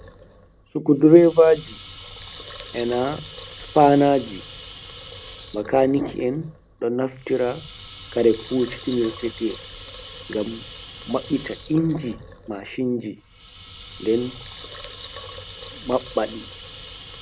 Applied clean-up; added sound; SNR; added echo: none; Water tap, faucet / Liquid; 17 dB; none.